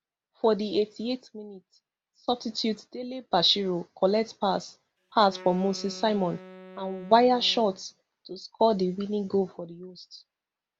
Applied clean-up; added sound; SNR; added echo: none; Wind instrument, woodwind instrument; 19 dB; none.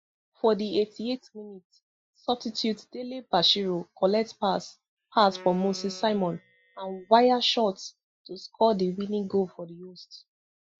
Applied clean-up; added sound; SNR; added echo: classical method Wiener filter.